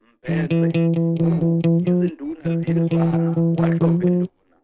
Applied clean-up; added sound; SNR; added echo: neural separator model SepFormer DNS4.